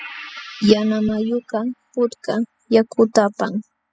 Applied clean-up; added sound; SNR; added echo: classical method spectral subtraction.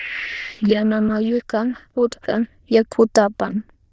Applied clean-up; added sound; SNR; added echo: neural diffusion model UNIVERSE++.